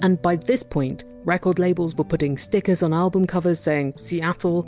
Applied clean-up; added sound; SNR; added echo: none; none; none; none.